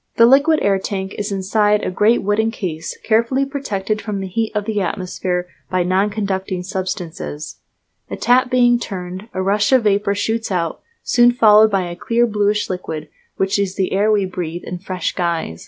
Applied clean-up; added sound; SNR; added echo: none; none; none; none.